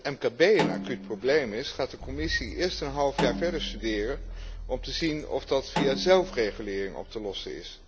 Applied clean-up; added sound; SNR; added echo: none; Snare drum + Rattle / Engine starting / Car; 8 dB; none.